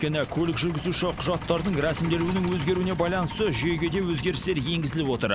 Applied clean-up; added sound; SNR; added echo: none; Truck; 10 dB; none.